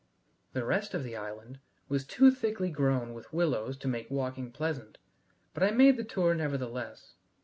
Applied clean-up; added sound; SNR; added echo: none; none; none; none.